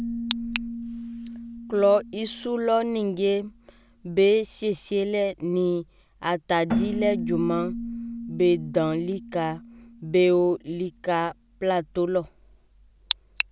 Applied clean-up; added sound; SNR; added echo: none; Keyboard (musical); 10 dB; none.